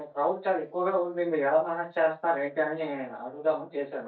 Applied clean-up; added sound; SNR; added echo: neural mask model DeepFilterNet 3.